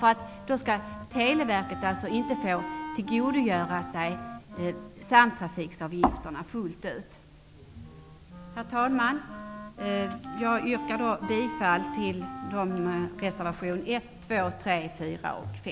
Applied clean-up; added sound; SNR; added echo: none; Wind instrument, woodwind instrument; 11 dB; none.